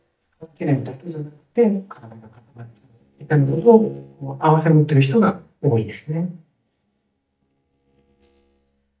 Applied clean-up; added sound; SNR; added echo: neural mask model DeepFilterNet 3.